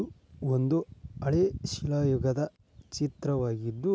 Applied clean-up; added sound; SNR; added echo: none; none; none; none.